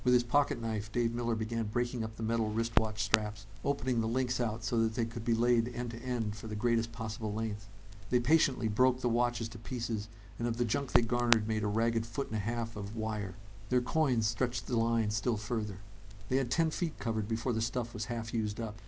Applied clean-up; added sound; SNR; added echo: none; Crackle; 8 dB; none.